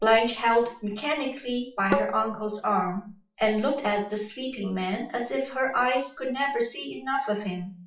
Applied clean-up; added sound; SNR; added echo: classical method WPE with log-MMSE.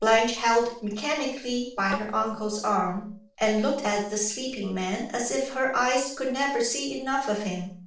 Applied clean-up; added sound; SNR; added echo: neural separator model SepFormer DNS4.